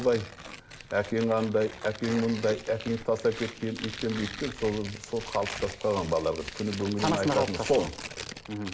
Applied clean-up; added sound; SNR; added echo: none; Tearing; 11 dB; reverberation time 0.4 s.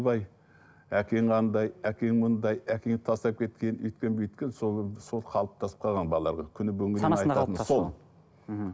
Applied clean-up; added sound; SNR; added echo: none; none; none; none.